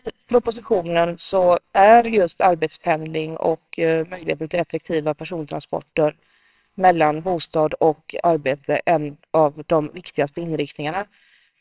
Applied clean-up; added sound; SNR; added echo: neural separator model SepFormer WHAMR!.